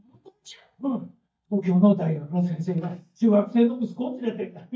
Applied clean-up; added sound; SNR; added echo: neural mask model DeepFilterNet 3.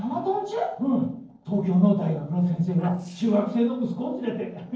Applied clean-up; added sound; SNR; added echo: neural separator model SepFormer DNS4.